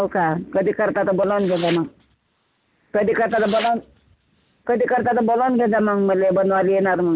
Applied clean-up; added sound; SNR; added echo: none; Tearing; 18 dB; none.